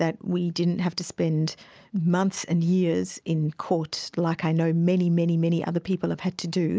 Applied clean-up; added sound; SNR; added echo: none; none; none; none.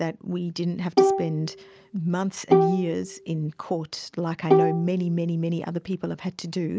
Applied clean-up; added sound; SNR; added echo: none; Bowed string instrument; -2 dB; none.